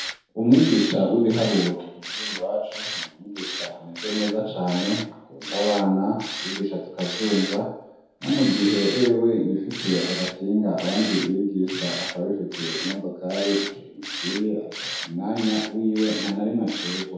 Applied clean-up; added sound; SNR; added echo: none; Tools; 9 dB; reverberation time 0.8 s.